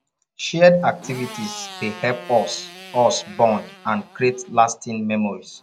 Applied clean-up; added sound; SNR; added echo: none; Motorcycle; 19 dB; none.